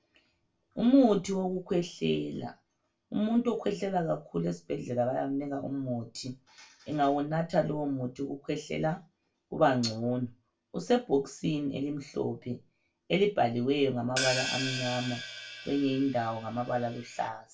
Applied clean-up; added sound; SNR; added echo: none; Hi-hat; 7 dB; reverberation time 0.2 s.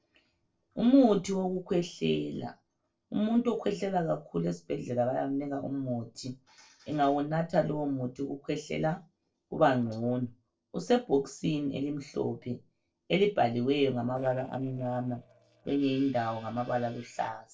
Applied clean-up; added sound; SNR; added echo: neural separator model SepFormer DNS4.